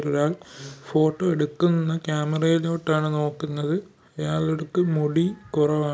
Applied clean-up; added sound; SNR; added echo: none; none; none; none.